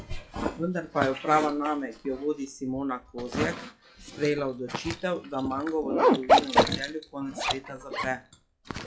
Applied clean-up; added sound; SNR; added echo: classical method WPE with log-MMSE.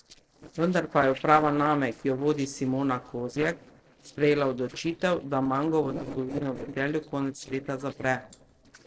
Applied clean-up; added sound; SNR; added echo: neural separator model SepFormer DNS4.